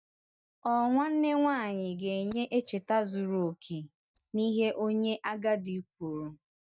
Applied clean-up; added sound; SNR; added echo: neural mask model DeepFilterNet 3.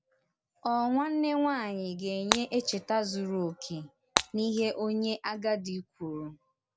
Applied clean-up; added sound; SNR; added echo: none; Shatter; 5 dB; none.